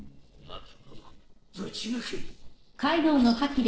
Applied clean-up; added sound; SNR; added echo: neural separator model SepFormer DNS4.